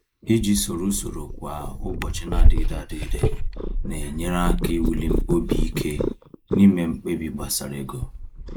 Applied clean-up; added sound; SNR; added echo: neural mask model Resemble Enhance denoiser.